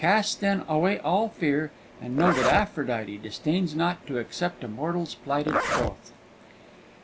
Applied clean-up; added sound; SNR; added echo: none; Zipper (clothing); 4 dB; none.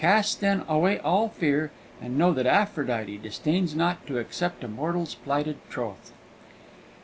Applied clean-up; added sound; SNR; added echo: none; none; none; none.